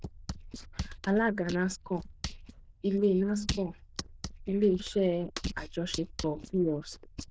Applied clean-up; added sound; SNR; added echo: neural diffusion model UNIVERSE++.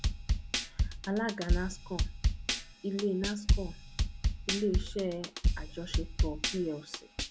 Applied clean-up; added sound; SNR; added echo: none; Drum kit; -5 dB; none.